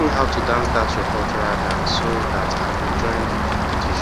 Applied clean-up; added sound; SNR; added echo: none; Rain; -5 dB; none.